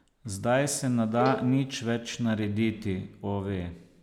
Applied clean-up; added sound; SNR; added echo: none; Bowed string instrument; 9 dB; none.